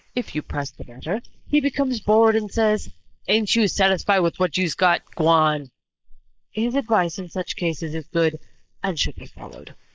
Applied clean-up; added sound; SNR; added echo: neural mask model Resemble Enhance denoiser.